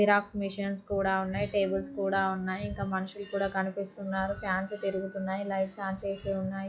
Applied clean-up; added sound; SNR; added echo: classical method log-MMSE.